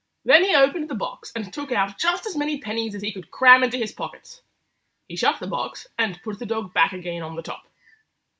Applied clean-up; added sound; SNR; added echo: none; none; none; none.